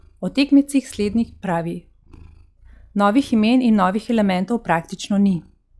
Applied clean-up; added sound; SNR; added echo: classical method log-MMSE.